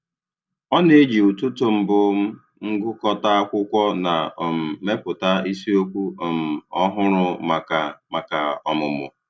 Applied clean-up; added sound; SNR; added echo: none; none; none; none.